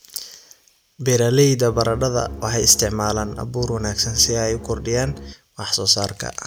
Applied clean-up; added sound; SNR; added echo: none; Bowed string instrument; 12 dB; none.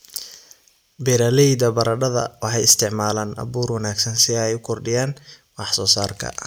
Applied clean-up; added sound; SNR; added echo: none; none; none; none.